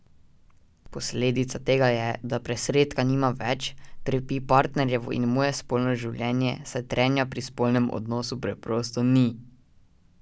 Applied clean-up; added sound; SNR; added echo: none; none; none; none.